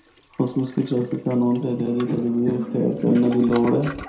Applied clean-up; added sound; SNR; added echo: none; Toilet flush; 16 dB; reverberation time 0.6 s.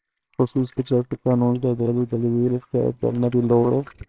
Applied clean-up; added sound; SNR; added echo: neural separator model SepFormer WHAMR!.